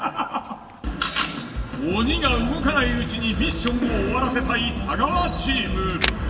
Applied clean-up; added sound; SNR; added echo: none; Camera; 13 dB; reverberation time 2.7 s.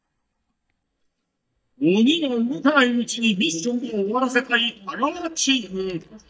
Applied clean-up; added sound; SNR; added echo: neural mask model DeepFilterNet 3.